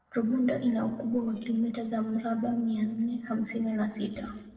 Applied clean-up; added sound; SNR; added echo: neural separator model SepFormer DNS4.